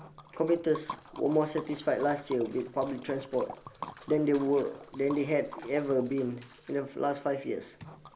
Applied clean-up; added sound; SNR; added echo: none; Liquid; 16 dB; none.